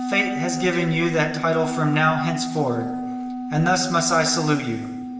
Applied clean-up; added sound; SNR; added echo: none; Wind instrument, woodwind instrument; 6 dB; reverberation time 1.2 s.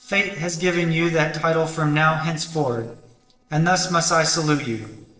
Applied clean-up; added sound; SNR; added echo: neural separator model SepFormer DNS4.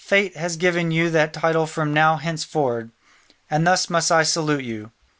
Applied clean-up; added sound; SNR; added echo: none; none; none; none.